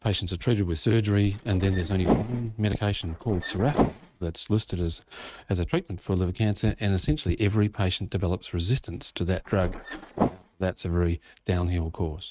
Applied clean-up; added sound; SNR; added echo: neural mask model RNNoise.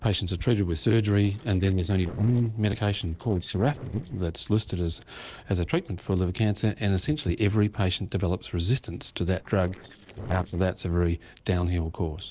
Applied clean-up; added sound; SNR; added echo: neural separator model SepFormer DNS4.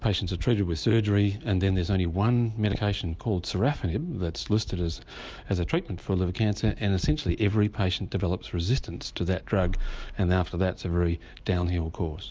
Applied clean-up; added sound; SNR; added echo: none; none; none; none.